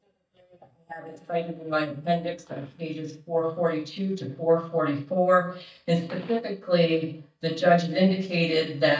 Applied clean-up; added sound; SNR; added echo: neural mask model DeepFilterNet 3.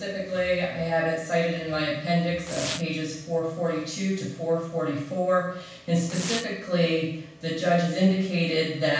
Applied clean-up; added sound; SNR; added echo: none; Domestic sounds, home sounds; 15 dB; reverberation time 0.7 s.